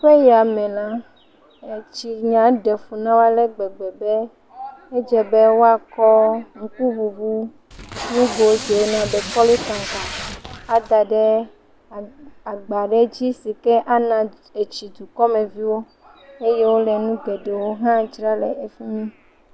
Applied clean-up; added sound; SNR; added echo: none; Packing tape, duct tape; 10 dB; none.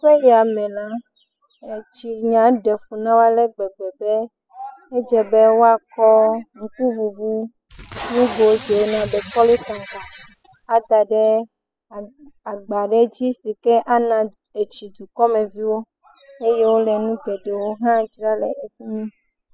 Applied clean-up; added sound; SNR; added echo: classical method spectral subtraction.